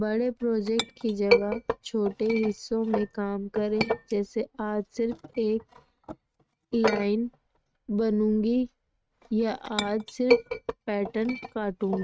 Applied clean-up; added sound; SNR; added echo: neural mask model RNNoise.